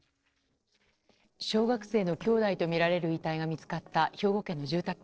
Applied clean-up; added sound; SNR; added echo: neural separator model SepFormer DNS4.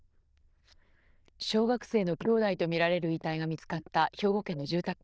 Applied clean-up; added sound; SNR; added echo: neural diffusion model UNIVERSE++.